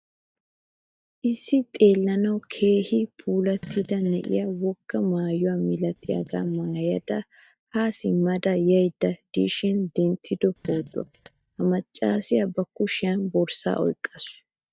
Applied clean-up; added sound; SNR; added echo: neural mask model DeepFilterNet 3.